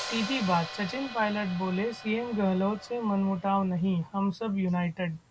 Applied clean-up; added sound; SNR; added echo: none; Hi-hat; 14 dB; none.